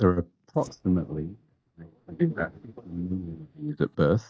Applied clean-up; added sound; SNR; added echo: neural mask model DeepFilterNet 3.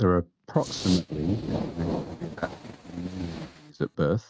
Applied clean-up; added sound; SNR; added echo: neural mask model RNNoise.